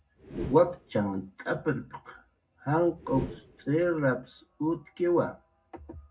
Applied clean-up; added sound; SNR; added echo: none; Whoosh, swoosh, swish; 13 dB; reverberation time 0.3 s.